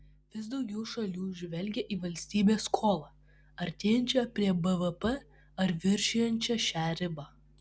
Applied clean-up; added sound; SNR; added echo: none; none; none; none.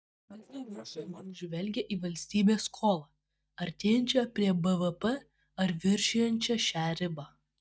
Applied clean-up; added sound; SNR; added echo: neural mask model DeepFilterNet 3.